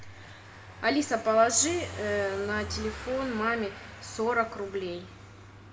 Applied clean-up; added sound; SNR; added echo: none; Car passing by / Engine; 14 dB; reverberation time 1.7 s.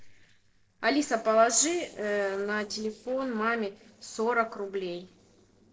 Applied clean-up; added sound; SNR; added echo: neural separator model SepFormer DNS4.